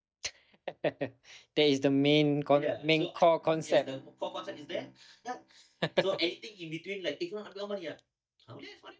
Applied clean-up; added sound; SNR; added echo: neural mask model DeepFilterNet 3.